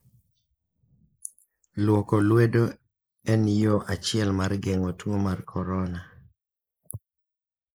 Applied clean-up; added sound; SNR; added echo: neural mask model Resemble Enhance denoiser.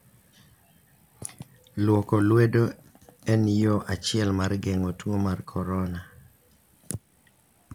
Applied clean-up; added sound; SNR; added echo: none; none; none; none.